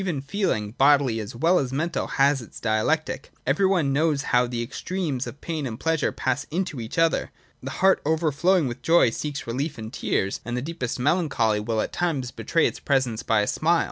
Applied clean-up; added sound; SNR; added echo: none; none; none; none.